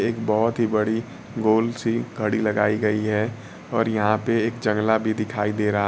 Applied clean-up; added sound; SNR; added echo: none; none; none; none.